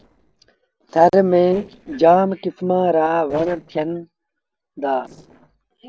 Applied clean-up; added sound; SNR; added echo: neural separator model SepFormer DNS4.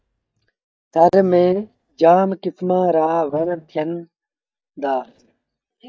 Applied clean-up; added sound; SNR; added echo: neural mask model DeepFilterNet 3.